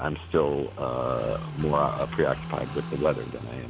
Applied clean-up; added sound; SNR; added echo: none; Car passing by / Idling; 10 dB; none.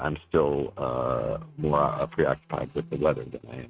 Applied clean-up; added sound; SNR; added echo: neural mask model RNNoise.